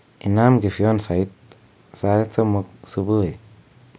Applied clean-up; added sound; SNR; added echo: none; none; none; none.